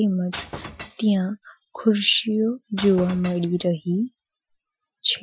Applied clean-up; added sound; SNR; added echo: classical method Wiener filter.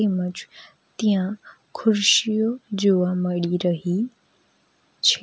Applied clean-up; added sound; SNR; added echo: none; none; none; none.